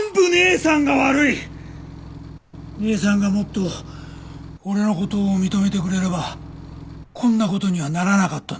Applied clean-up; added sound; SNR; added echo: none; Engine / Truck / Car; 15 dB; none.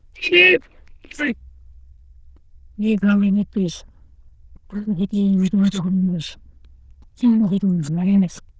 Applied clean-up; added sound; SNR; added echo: neural diffusion model UNIVERSE++.